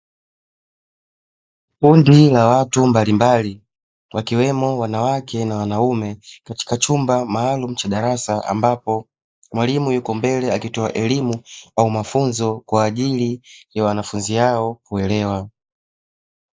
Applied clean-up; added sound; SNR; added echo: none; none; none; none.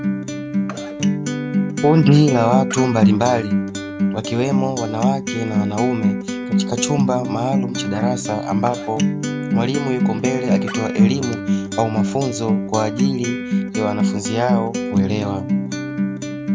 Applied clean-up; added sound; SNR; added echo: none; Acoustic guitar; -1 dB; none.